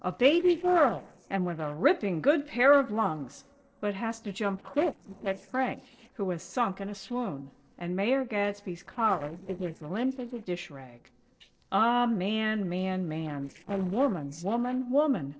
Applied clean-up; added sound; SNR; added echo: neural separator model SepFormer DNS4.